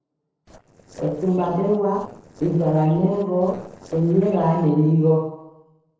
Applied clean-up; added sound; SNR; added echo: neural separator model SepFormer DNS4.